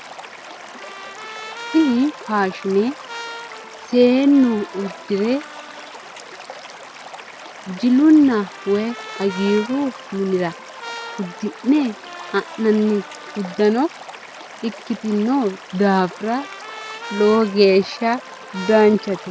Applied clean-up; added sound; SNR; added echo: none; Stream / Liquid + Trumpet; 14 dB; none.